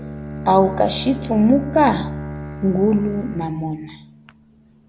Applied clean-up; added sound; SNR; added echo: none; Bowed string instrument; 11 dB; none.